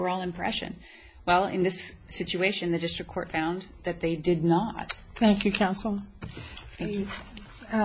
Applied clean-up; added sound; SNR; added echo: none; none; none; none.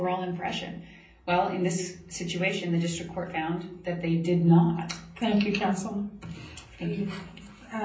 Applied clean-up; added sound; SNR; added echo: none; none; none; reverberation time 0.6 s.